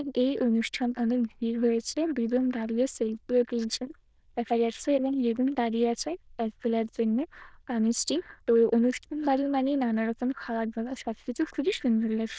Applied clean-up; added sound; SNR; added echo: neural diffusion model UNIVERSE++.